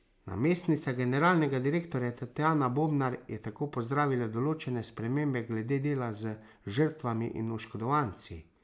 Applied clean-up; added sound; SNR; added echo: none; none; none; none.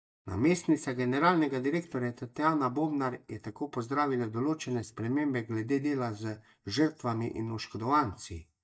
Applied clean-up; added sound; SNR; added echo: neural mask model DeepFilterNet 3.